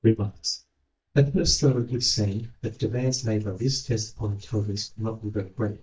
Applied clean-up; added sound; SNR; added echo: neural mask model DeepFilterNet 3.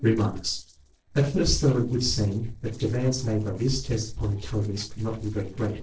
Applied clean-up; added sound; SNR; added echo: neural separator model SepFormer DNS4.